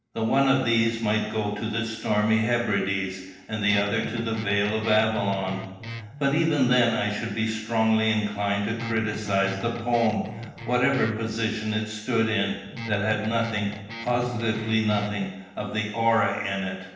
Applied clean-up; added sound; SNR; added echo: neural separator model SepFormer DNS4.